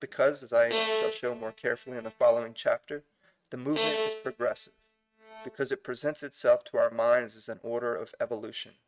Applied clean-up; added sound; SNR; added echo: neural mask model RNNoise.